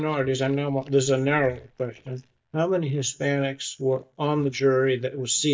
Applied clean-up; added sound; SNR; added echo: neural mask model DeepFilterNet 3.